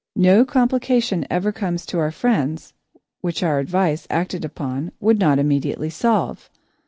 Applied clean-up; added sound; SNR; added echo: none; none; none; none.